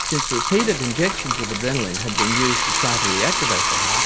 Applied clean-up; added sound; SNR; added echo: none; Bathtub (filling or washing); -2 dB; none.